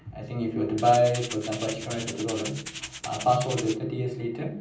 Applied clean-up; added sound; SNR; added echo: none; Rattle (instrument); 11 dB; reverberation time 0.6 s.